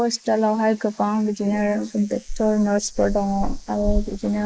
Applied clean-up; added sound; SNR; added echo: neural mask model Resemble Enhance denoiser.